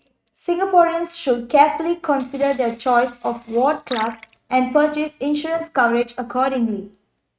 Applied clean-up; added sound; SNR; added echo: neural mask model RNNoise.